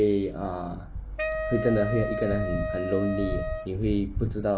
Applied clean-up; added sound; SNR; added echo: none; Wind instrument, woodwind instrument; 6 dB; none.